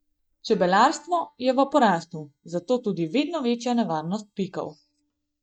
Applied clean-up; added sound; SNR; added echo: neural mask model DeepFilterNet 3.